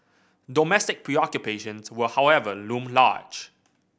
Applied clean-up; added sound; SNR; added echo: none; none; none; none.